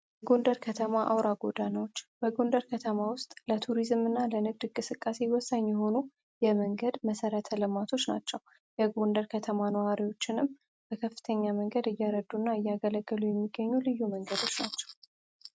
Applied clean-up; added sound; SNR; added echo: none; none; none; none.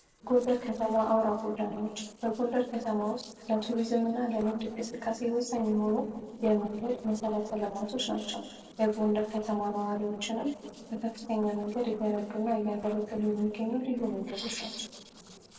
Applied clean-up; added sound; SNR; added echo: neural separator model SepFormer DNS4.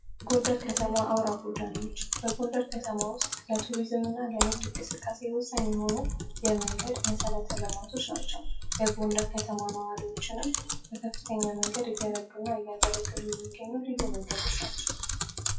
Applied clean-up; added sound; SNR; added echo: classical method WPE with log-MMSE.